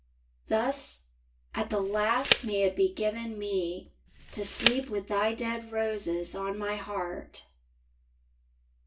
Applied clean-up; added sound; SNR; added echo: none; Tick; 1 dB; reverberation time 0.2 s.